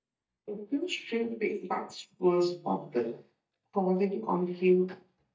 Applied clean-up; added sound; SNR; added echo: neural mask model DeepFilterNet 3.